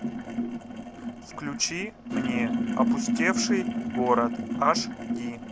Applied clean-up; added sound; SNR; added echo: none; Sink (filling or washing); -1 dB; none.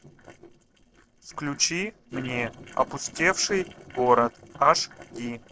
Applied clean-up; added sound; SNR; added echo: neural separator model SepFormer DNS4.